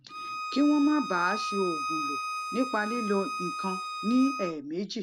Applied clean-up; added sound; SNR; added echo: none; Bowed string instrument; 6 dB; none.